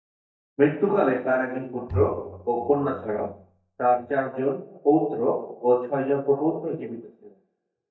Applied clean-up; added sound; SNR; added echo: neural mask model DeepFilterNet 3.